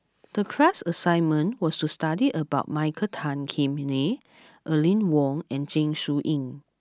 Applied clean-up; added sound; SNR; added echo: none; none; none; none.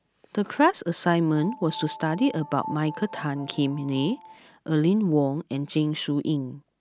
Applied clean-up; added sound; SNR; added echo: none; Piano; 16 dB; none.